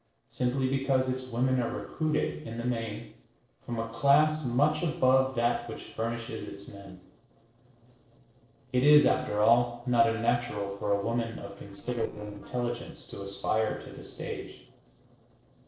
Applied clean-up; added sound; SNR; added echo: neural separator model SepFormer DNS4.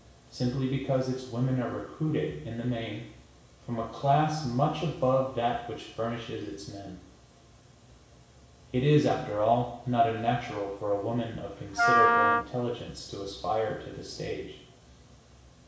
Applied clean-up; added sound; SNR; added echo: none; Wind instrument, woodwind instrument; -4 dB; reverberation time 0.7 s.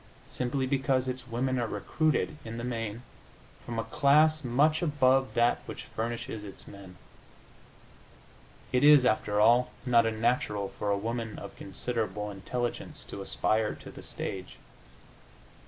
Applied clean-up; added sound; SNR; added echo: none; none; none; none.